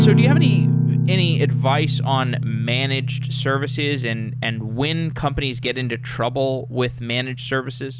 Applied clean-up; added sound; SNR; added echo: none; Guitar; -3 dB; none.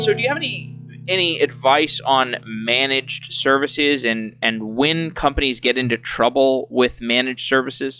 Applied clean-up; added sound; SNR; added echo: classical method log-MMSE.